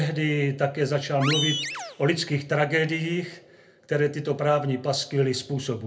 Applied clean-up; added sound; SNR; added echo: none; Animal; 6 dB; reverberation time 0.3 s.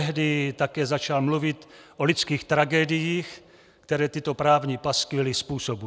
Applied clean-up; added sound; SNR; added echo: none; none; none; none.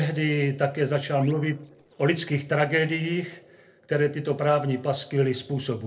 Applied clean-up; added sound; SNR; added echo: neural separator model SepFormer DNS4.